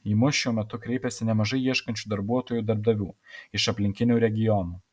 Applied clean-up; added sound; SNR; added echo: none; none; none; none.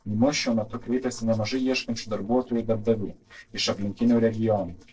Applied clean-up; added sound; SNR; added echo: neural separator model SepFormer DNS4.